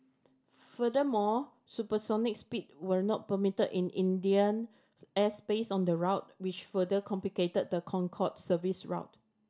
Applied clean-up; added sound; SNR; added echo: none; none; none; none.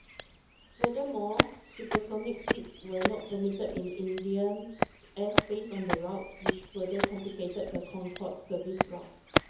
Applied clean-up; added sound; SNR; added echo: none; Walk, footsteps; -1 dB; reverberation time 0.7 s.